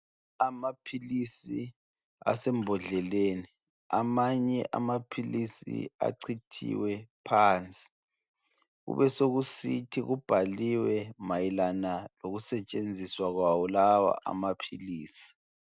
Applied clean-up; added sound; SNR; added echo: none; none; none; none.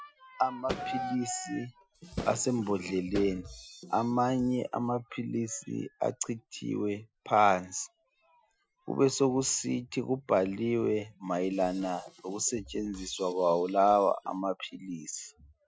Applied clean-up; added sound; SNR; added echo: classical method Wiener filter.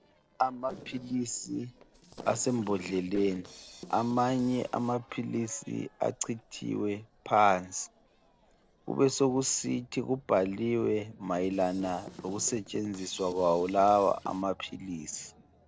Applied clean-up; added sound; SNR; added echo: neural separator model SepFormer DNS4.